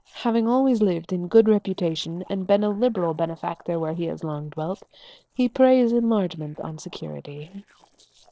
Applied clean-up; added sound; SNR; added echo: neural separator model SepFormer DNS4.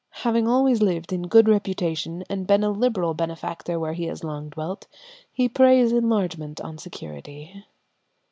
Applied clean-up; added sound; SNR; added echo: none; none; none; none.